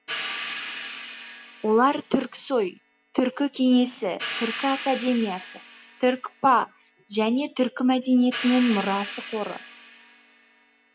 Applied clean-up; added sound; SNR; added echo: none; Hi-hat; 11 dB; none.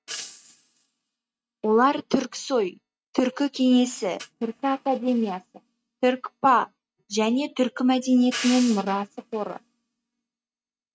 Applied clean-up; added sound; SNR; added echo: neural mask model RNNoise.